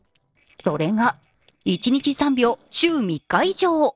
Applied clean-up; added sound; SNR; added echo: neural separator model SepFormer DNS4.